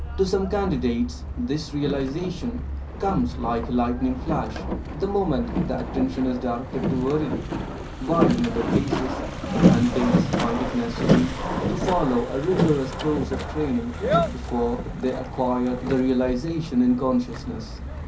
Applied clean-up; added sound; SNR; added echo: none; Boat, Water vehicle; 1 dB; reverberation time 0.5 s.